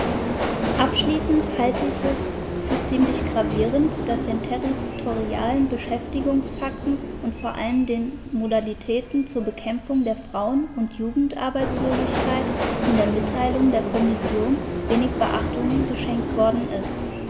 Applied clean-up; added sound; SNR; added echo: none; Subway, metro, underground; 3 dB; none.